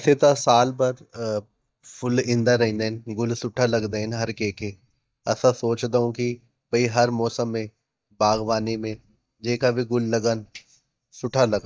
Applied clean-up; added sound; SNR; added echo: neural mask model DeepFilterNet 3.